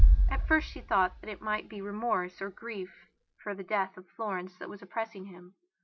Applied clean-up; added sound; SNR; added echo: none; Bass drum; -4 dB; none.